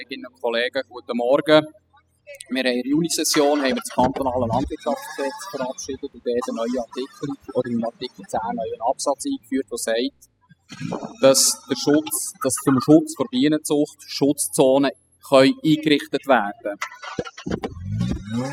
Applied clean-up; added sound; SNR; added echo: classical method spectral subtraction.